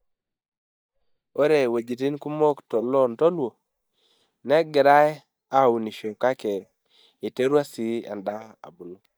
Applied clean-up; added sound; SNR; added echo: neural mask model DeepFilterNet 3.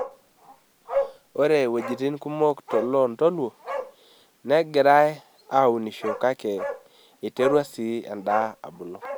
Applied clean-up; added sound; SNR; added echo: none; Bark; 10 dB; none.